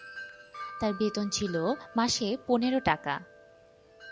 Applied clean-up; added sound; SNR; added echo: none; Wind chime; 15 dB; none.